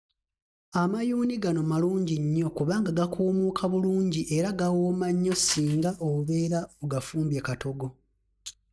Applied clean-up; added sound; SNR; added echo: neural mask model DeepFilterNet 3.